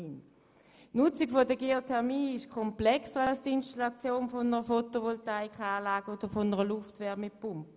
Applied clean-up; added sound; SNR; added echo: none; none; none; none.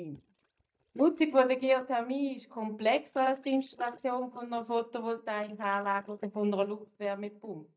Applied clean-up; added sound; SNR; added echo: neural mask model DeepFilterNet 3.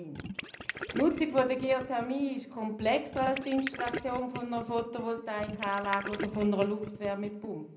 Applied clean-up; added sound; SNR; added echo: none; Gurgling; 10 dB; reverberation time 0.5 s.